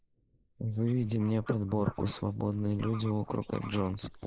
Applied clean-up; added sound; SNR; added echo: neural mask model Resemble Enhance denoiser.